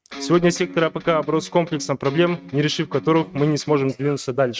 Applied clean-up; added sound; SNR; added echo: neural mask model RNNoise.